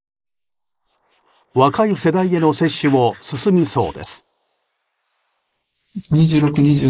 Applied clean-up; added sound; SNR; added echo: neural mask model Resemble Enhance denoiser.